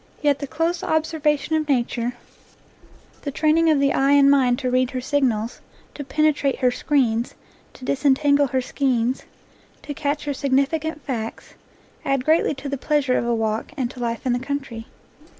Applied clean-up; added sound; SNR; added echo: none; none; none; none.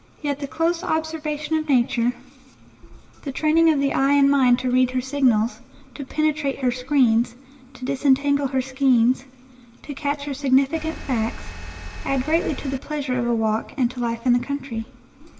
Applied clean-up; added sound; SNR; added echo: none; Engine; 10 dB; reverberation time 1.4 s.